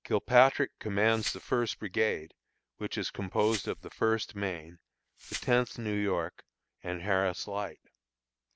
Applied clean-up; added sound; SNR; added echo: none; Glass; 15 dB; none.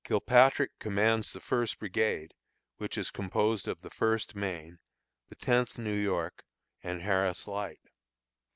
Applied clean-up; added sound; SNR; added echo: none; none; none; none.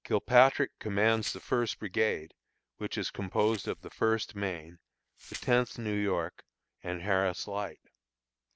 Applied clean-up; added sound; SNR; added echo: neural separator model SepFormer DNS4.